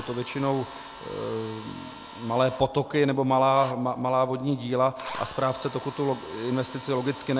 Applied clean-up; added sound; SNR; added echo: none; Drill; 16 dB; none.